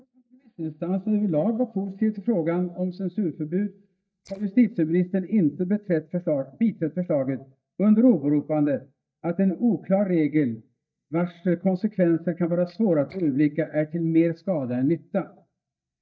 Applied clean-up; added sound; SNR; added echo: neural mask model DeepFilterNet 3.